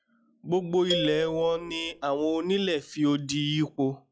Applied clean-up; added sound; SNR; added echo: classical method log-MMSE.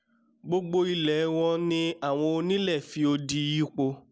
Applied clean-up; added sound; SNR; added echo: none; none; none; none.